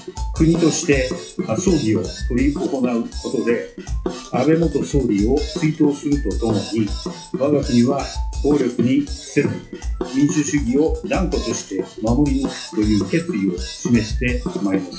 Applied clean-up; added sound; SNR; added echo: classical method WPE with log-MMSE.